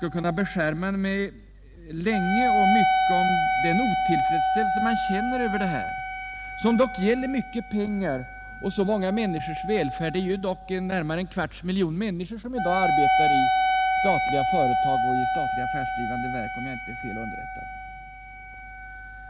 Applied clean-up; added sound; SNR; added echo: none; Wind instrument, woodwind instrument; -1 dB; none.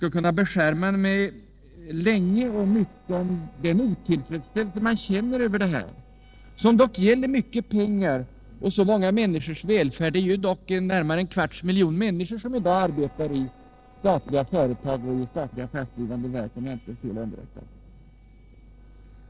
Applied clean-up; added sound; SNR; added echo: neural separator model SepFormer DNS4.